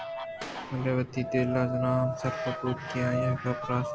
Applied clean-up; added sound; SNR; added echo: none; Fowl + Boom; 14 dB; none.